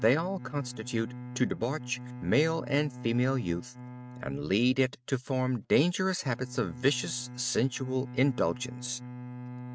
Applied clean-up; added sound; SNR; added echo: neural mask model RNNoise.